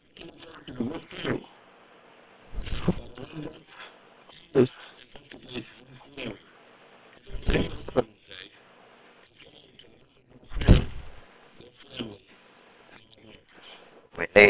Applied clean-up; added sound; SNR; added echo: neural separator model SepFormer WHAM!.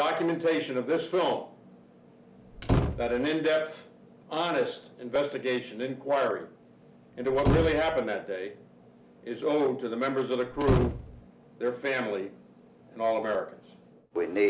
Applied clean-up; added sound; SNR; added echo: none; Slam; 0 dB; none.